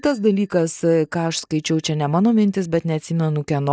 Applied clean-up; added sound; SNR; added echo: neural mask model DeepFilterNet 3.